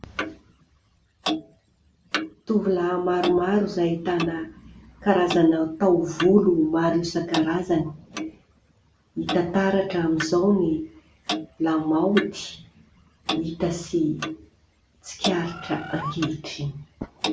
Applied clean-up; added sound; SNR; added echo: none; Bird + Clock; 10 dB; none.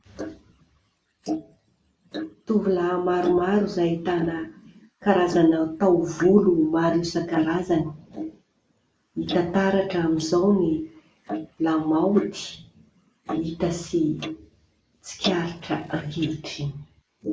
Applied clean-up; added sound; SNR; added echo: neural mask model Resemble Enhance denoiser.